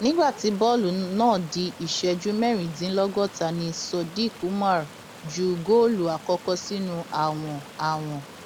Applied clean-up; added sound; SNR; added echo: none; Stream; 18 dB; none.